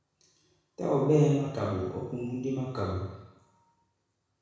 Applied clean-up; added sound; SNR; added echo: none; none; none; reverberation time 1.1 s.